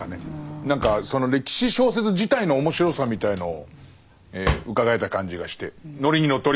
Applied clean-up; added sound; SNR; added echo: none; Drawer open or close; 13 dB; none.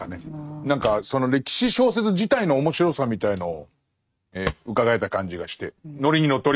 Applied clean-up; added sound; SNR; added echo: neural mask model RNNoise.